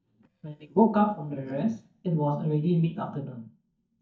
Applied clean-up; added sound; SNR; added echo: neural mask model DeepFilterNet 3.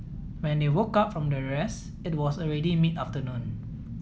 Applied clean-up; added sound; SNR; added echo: none; none; none; none.